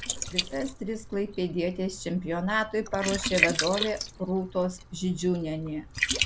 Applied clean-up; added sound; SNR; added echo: none; Liquid; 4 dB; none.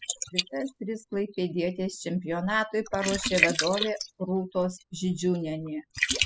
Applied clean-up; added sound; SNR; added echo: classical method spectral subtraction.